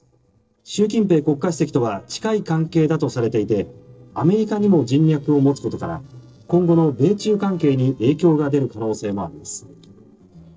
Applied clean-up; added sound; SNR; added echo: neural separator model SepFormer DNS4.